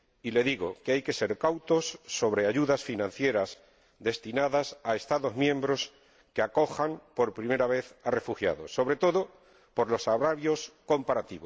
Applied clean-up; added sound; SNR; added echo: none; none; none; none.